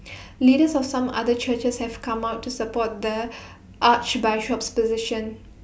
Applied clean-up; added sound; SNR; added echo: none; none; none; none.